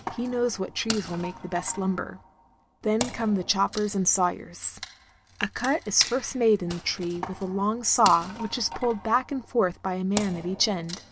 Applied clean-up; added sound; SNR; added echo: none; Wood; 12 dB; none.